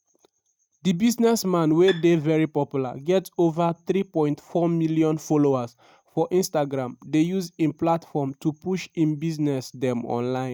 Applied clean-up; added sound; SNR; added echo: neural mask model RNNoise.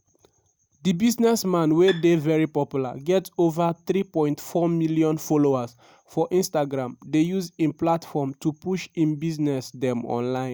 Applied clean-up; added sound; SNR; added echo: none; Bowed string instrument; 15 dB; none.